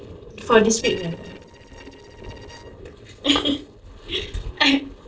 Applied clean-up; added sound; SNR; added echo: neural separator model SepFormer DNS4.